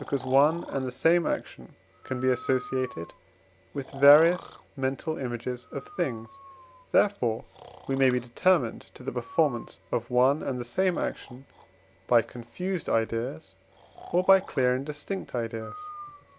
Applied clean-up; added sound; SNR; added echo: none; Breathing; 20 dB; none.